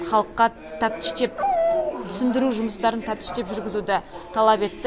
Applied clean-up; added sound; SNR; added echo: none; Dog; 4 dB; none.